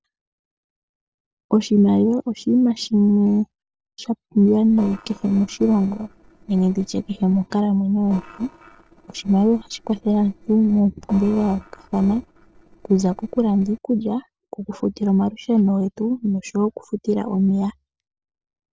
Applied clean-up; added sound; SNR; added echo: neural separator model SepFormer DNS4.